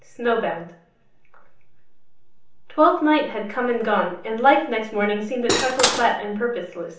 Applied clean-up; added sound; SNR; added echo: none; Cutlery, silverware / Dishes, pots, and pans; -1 dB; reverberation time 1.2 s.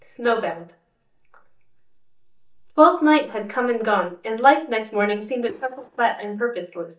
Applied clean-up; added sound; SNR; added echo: neural mask model DeepFilterNet 3.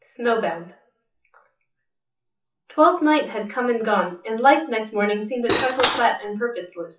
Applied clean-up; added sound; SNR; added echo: classical method WPE with log-MMSE.